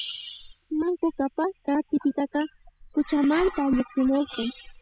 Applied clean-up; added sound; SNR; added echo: classical method spectral subtraction.